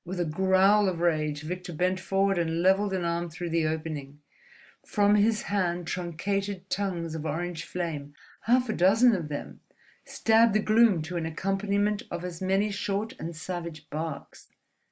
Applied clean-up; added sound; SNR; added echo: none; none; none; none.